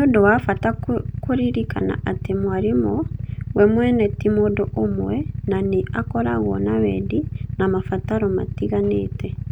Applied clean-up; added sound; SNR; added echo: none; Idling / Motorcycle; 7 dB; none.